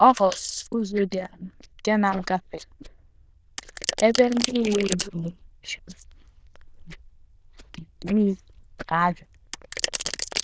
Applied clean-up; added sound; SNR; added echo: neural diffusion model UNIVERSE++.